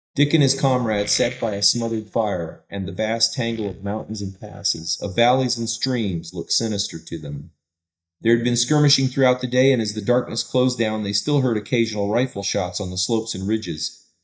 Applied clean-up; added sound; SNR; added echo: neural mask model DeepFilterNet 3.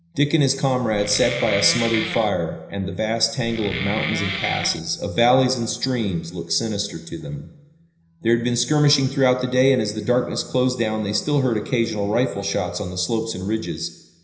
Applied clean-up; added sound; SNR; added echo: none; Wood; 6 dB; reverberation time 0.9 s.